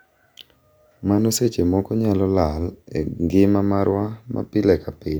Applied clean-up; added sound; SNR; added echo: none; none; none; none.